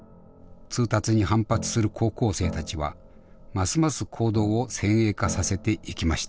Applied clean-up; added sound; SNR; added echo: none; none; none; none.